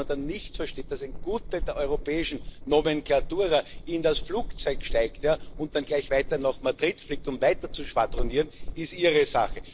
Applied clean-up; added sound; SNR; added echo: neural separator model SepFormer DNS4.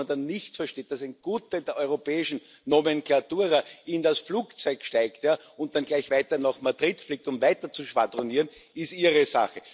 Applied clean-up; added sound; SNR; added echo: none; none; none; none.